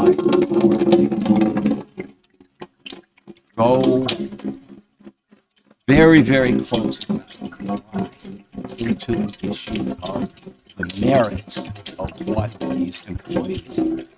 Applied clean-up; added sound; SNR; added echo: neural mask model RNNoise.